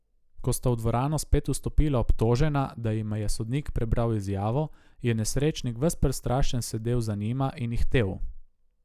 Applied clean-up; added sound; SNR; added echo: none; none; none; none.